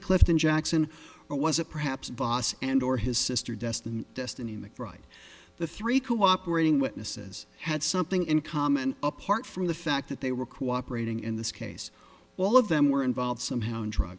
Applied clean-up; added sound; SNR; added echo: none; none; none; none.